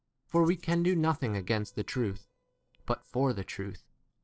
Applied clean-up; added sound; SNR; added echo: neural separator model SepFormer DNS4.